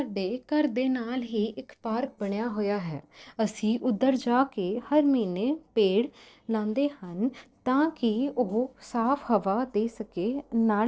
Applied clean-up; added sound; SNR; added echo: neural separator model SepFormer DNS4.